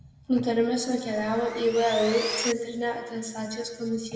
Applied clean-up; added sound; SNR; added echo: none; Sawing; 8 dB; reverberation time 1.3 s.